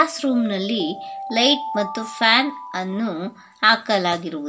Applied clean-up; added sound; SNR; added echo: none; Alarm; 13 dB; reverberation time 0.2 s.